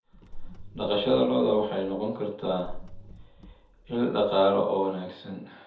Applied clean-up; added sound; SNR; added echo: none; Car; 14 dB; reverberation time 0.5 s.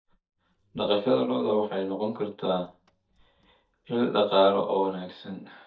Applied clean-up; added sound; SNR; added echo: neural mask model DeepFilterNet 3.